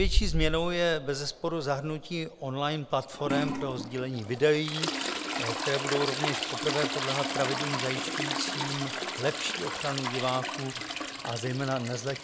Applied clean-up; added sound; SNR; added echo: none; Trickle, dribble / Toilet flush; 2 dB; none.